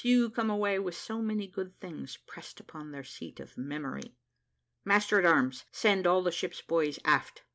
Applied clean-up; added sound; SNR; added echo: none; none; none; none.